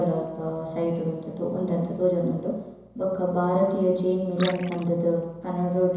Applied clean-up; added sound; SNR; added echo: none; Liquid; 20 dB; reverberation time 1.0 s.